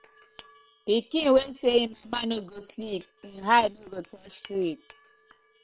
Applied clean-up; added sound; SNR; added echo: neural separator model SepFormer WHAM!.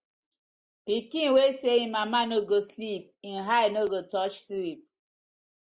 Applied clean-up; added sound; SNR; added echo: none; none; none; none.